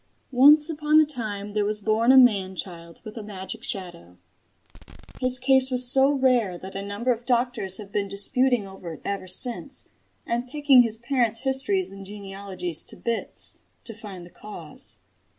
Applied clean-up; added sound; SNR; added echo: none; Fireworks; 18 dB; none.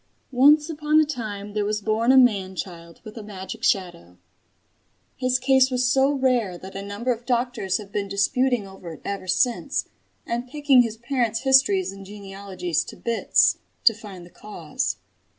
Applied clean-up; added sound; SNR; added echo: none; none; none; none.